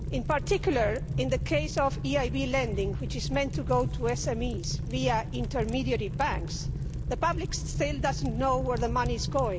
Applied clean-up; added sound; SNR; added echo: none; Fire; 2 dB; none.